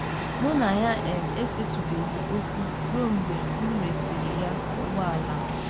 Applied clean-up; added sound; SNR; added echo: none; Cricket; -1 dB; none.